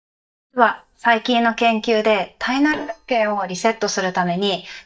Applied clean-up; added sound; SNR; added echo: neural mask model DeepFilterNet 3.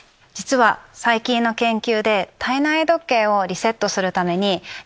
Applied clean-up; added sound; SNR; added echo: none; none; none; none.